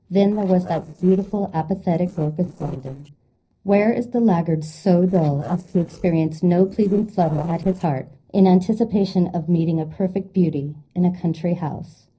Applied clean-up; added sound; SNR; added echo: neural separator model SepFormer DNS4.